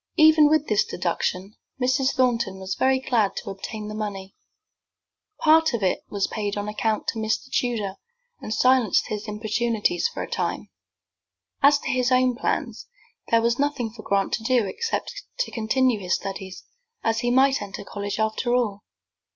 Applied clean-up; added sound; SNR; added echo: none; none; none; none.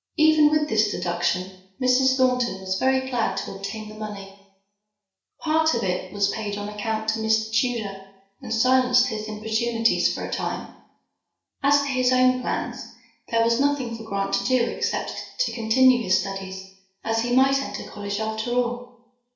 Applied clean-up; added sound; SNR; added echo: none; none; none; reverberation time 0.5 s.